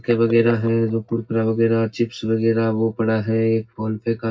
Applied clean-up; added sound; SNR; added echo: neural mask model DeepFilterNet 3.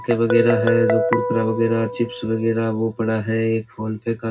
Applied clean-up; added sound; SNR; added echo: none; Guitar; 5 dB; reverberation time 0.4 s.